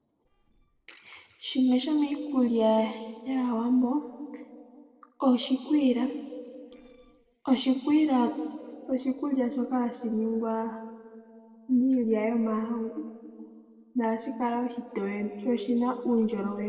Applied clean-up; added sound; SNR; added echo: neural separator model SepFormer DNS4.